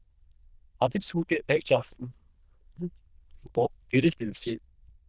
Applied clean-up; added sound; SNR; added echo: neural diffusion model UNIVERSE++.